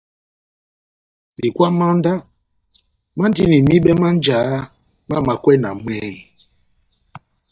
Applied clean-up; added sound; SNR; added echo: neural mask model DeepFilterNet 3.